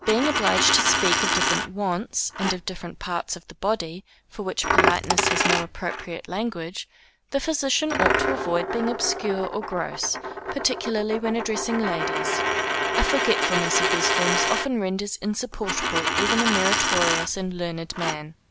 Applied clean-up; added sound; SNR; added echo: none; Coin (dropping); -1 dB; none.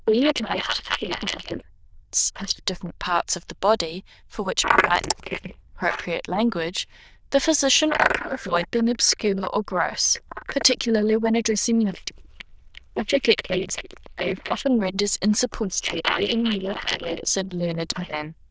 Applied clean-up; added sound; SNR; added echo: neural diffusion model UNIVERSE++.